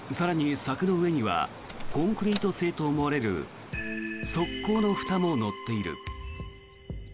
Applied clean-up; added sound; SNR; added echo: none; Door; 7 dB; none.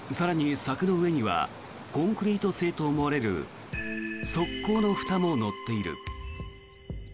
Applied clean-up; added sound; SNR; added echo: none; none; none; none.